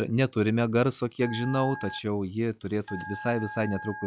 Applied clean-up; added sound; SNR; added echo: classical method log-MMSE.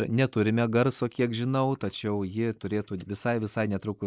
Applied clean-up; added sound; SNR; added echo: neural mask model Resemble Enhance denoiser.